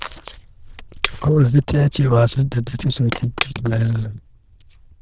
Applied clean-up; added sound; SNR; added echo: neural diffusion model UNIVERSE++.